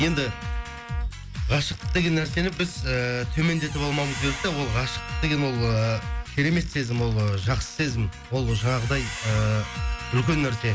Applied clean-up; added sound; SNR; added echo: none; Trumpet + Squeak; 14 dB; none.